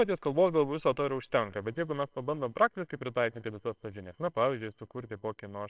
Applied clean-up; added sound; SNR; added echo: neural separator model SepFormer WHAMR!.